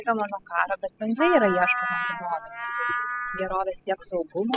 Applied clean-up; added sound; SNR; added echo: classical method spectral subtraction.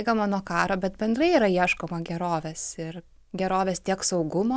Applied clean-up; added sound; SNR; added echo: none; none; none; none.